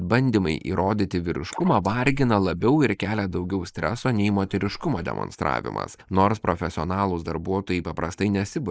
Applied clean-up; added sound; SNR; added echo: neural mask model Resemble Enhance denoiser.